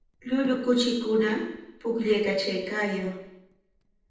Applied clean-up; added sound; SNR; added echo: neural separator model SepFormer DNS4.